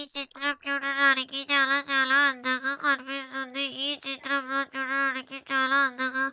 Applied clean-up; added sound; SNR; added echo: neural mask model Resemble Enhance denoiser.